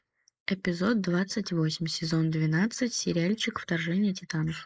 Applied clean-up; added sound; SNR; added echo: neural mask model Resemble Enhance denoiser.